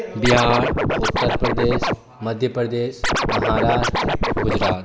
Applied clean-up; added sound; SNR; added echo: none; Scratching (performance technique); -2 dB; none.